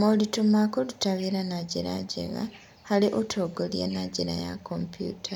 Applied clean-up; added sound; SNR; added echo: none; none; none; none.